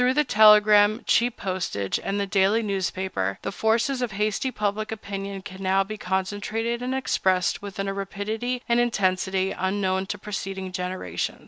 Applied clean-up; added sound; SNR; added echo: none; none; none; none.